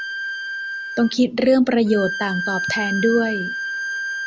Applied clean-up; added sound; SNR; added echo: none; Bowed string instrument; 6 dB; none.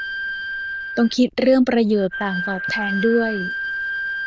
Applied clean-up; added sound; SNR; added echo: neural diffusion model UNIVERSE++.